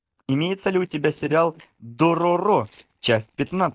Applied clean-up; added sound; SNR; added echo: neural mask model DeepFilterNet 3.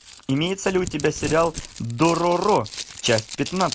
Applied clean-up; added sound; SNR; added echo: none; Crumpling, crinkling; 12 dB; none.